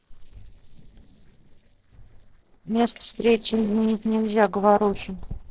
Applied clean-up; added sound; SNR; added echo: neural separator model SepFormer DNS4.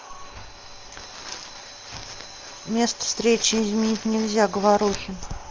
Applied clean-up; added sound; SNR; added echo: none; none; none; none.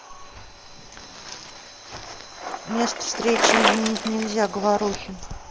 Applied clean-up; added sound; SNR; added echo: none; Bicycle; 1 dB; none.